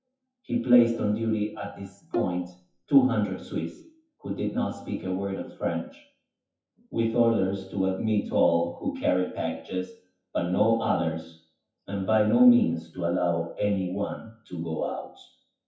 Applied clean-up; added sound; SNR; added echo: classical method WPE with log-MMSE.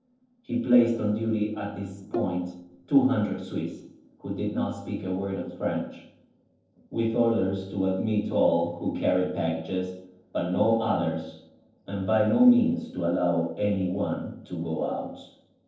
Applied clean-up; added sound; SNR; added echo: neural separator model SepFormer DNS4.